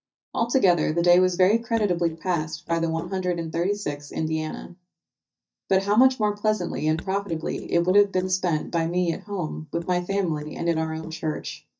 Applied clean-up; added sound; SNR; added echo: neural mask model DeepFilterNet 3.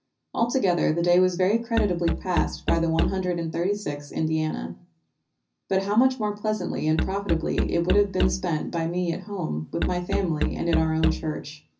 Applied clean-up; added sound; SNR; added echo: none; Musical instrument; 3 dB; reverberation time 0.4 s.